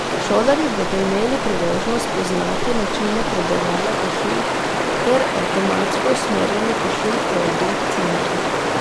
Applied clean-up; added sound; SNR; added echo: none; Stream; -2 dB; none.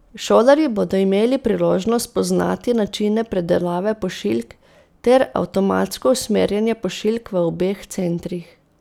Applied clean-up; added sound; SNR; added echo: none; none; none; none.